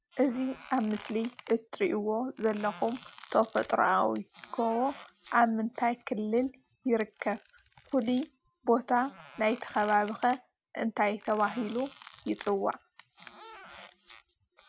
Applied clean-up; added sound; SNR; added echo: none; Squeak; 19 dB; none.